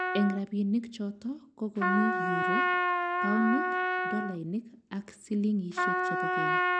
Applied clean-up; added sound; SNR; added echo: none; Trumpet; -1 dB; none.